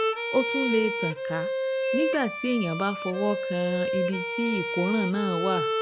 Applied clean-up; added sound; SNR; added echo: none; Bowed string instrument; 1 dB; none.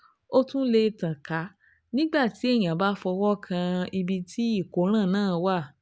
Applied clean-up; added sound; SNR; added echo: none; none; none; none.